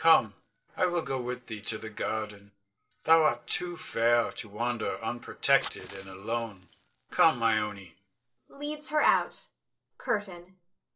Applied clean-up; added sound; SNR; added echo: neural separator model SepFormer DNS4.